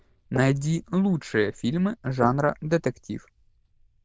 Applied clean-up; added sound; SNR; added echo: neural diffusion model UNIVERSE++.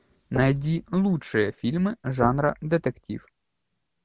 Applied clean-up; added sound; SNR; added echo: none; Knock; 15 dB; none.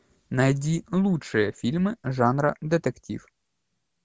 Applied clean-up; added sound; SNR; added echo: none; none; none; none.